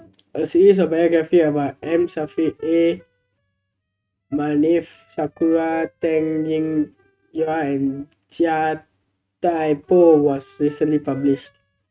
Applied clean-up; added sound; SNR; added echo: neural mask model RNNoise.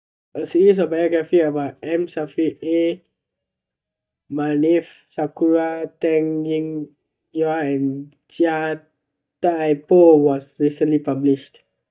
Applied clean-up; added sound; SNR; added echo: neural mask model DeepFilterNet 3.